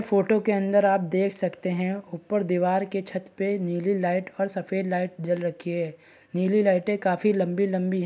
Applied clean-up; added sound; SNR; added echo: none; none; none; none.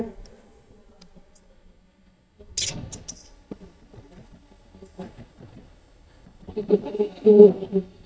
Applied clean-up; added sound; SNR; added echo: neural mask model DeepFilterNet 3.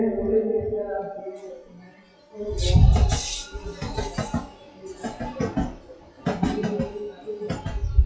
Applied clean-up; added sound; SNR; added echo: classical method WPE with log-MMSE.